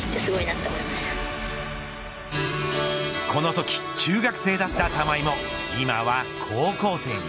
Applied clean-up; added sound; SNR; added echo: none; none; none; none.